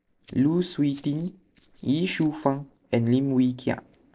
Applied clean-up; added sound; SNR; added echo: neural separator model SepFormer DNS4.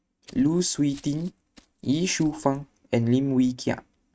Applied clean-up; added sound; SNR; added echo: neural mask model RNNoise.